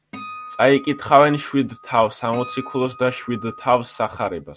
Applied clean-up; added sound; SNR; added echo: none; Acoustic guitar; 18 dB; none.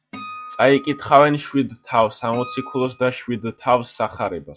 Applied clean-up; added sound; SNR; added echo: classical method log-MMSE.